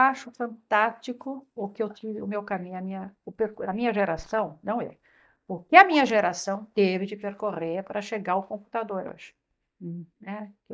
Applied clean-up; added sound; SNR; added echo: neural mask model DeepFilterNet 3.